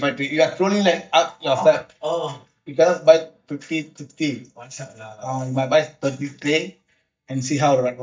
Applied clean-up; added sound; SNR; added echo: neural mask model DeepFilterNet 3.